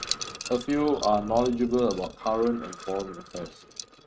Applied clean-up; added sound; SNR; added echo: neural mask model RNNoise.